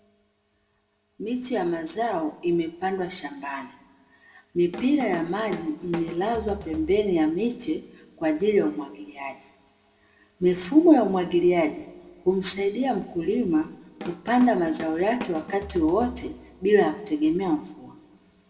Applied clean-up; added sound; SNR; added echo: none; Drum kit; 15 dB; reverberation time 1.1 s.